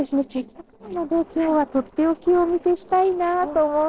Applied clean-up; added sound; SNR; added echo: neural separator model SepFormer DNS4.